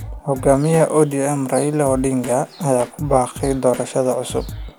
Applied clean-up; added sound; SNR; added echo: none; Drum kit; 16 dB; none.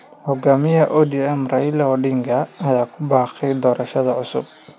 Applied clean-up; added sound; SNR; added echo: none; none; none; none.